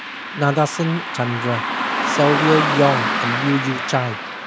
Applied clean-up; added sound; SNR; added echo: none; Car passing by; 2 dB; none.